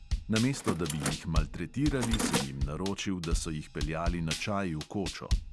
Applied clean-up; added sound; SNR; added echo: none; Mechanisms + Drum kit; 1 dB; none.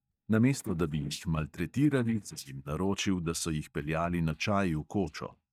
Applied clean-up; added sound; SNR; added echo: neural mask model DeepFilterNet 3.